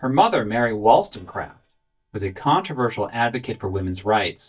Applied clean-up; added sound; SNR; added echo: neural mask model DeepFilterNet 3.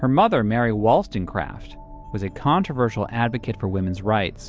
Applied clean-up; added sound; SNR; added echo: none; none; none; none.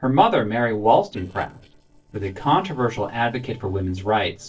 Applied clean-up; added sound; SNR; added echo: neural separator model SepFormer DNS4.